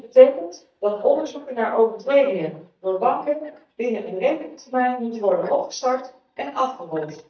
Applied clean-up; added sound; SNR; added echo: neural mask model DeepFilterNet 3.